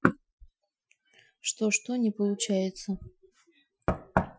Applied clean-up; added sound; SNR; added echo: classical method Wiener filter.